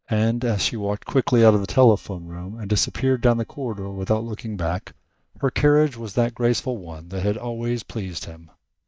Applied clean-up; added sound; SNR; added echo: neural mask model DeepFilterNet 3.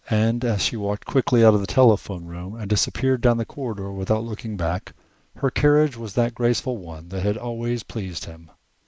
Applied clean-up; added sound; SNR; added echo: neural mask model Resemble Enhance denoiser.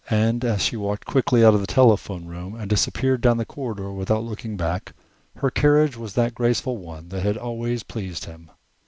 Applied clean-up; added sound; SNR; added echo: none; none; none; none.